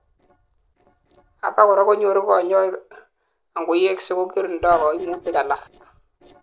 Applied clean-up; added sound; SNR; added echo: neural separator model SepFormer DNS4.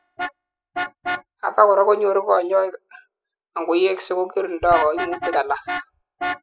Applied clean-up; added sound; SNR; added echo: classical method spectral subtraction.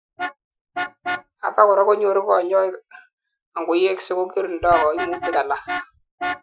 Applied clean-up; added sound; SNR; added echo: classical method Wiener filter.